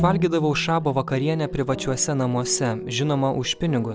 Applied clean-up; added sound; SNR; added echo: none; Bowed string instrument; 10 dB; none.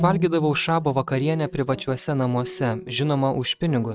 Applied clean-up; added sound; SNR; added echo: neural mask model RNNoise.